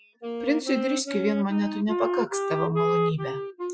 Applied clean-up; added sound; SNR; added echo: classical method Wiener filter.